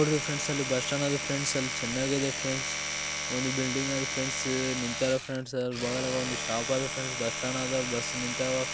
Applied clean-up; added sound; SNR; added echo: none; Domestic sounds, home sounds; 2 dB; none.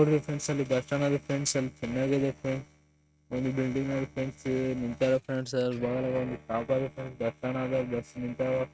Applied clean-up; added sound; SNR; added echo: neural mask model RNNoise.